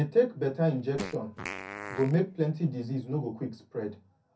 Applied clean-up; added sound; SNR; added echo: none; Fart; 12 dB; reverberation time 0.3 s.